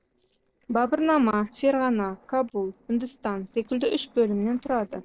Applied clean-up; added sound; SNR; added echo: neural separator model SepFormer DNS4.